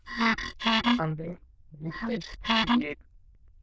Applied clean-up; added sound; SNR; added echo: neural diffusion model UNIVERSE++.